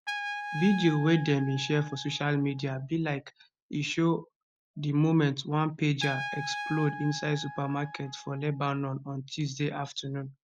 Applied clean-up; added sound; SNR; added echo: none; Trumpet; 12 dB; none.